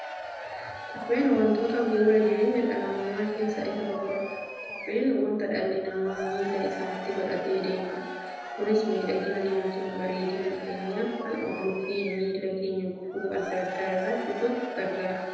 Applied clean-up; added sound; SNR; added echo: none; Crowd / Cheering; 10 dB; reverberation time 1.0 s.